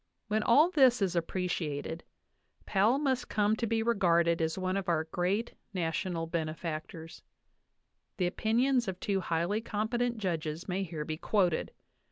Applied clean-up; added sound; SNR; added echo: none; none; none; none.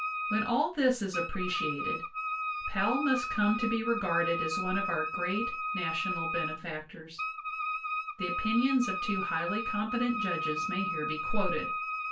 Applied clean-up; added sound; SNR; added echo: none; Wind instrument, woodwind instrument; 2 dB; reverberation time 0.2 s.